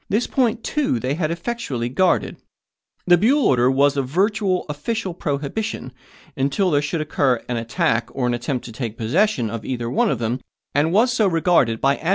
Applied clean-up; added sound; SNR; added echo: none; none; none; none.